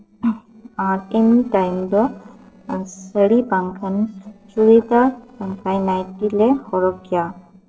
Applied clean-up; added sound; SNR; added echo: neural separator model SepFormer DNS4.